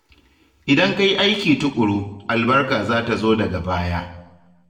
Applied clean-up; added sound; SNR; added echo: none; none; none; reverberation time 0.7 s.